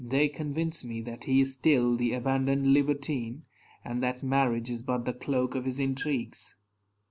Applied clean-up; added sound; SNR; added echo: none; none; none; none.